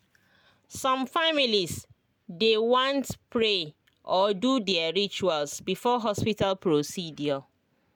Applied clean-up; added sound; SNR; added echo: none; none; none; none.